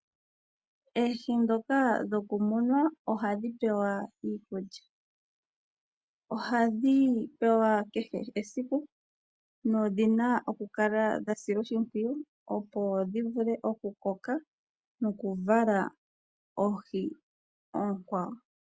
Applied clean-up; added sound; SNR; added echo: none; none; none; none.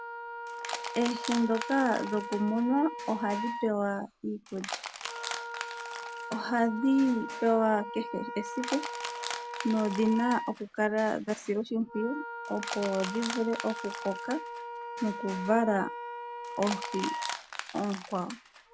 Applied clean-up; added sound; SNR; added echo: none; Crushing + Wind instrument, woodwind instrument; 8 dB; none.